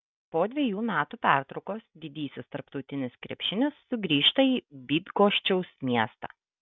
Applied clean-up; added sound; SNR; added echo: none; none; none; none.